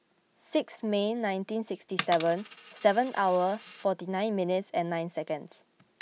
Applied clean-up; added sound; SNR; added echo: none; Coin (dropping); 13 dB; none.